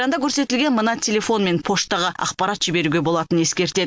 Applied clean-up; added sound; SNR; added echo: none; none; none; none.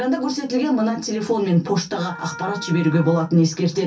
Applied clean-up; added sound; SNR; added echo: none; Wind instrument, woodwind instrument; 17 dB; reverberation time 0.3 s.